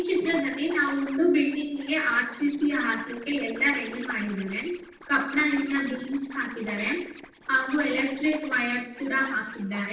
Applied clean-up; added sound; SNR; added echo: neural separator model SepFormer DNS4.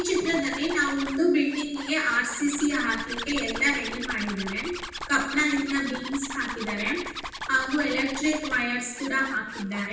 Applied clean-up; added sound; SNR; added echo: none; Zipper (clothing); 10 dB; reverberation time 0.9 s.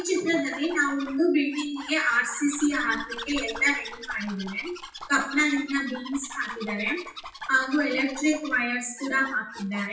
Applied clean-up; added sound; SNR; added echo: classical method WPE with log-MMSE.